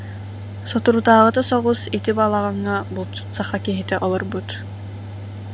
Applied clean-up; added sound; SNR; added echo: none; Mechanical fan; 11 dB; none.